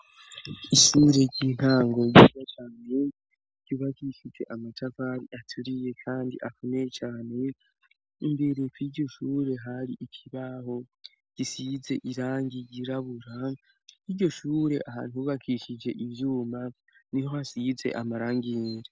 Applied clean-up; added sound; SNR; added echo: none; none; none; none.